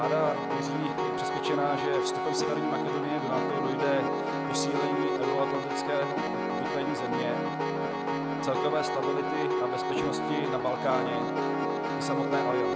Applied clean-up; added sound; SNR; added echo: none; Piano; -4 dB; none.